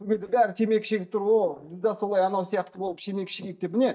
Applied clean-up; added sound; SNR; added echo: neural mask model DeepFilterNet 3.